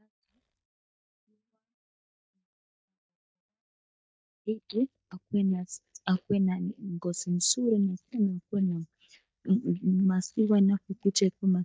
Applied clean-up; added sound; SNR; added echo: neural mask model DeepFilterNet 3.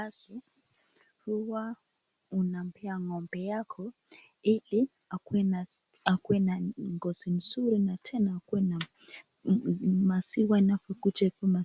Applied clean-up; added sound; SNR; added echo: none; none; none; none.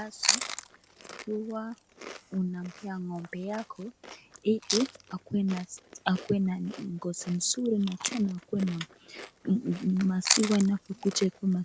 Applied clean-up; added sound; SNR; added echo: none; Chewing, mastication; 7 dB; none.